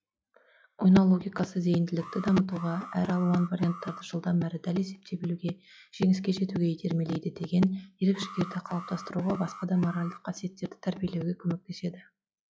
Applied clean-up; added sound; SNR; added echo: classical method log-MMSE.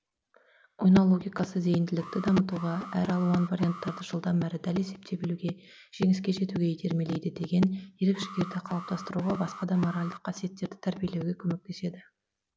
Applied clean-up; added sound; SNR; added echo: none; Alarm; 17 dB; none.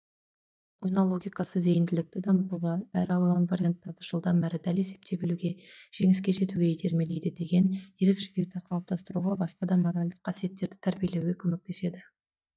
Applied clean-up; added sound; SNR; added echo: neural mask model DeepFilterNet 3.